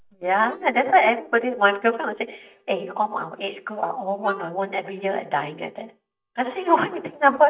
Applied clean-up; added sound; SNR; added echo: neural mask model DeepFilterNet 3.